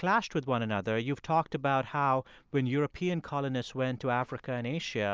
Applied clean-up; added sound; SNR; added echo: none; none; none; none.